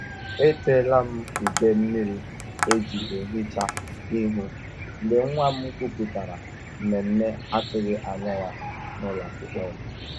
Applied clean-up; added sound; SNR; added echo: none; Tap + Cricket / Chicken, rooster; 8 dB; none.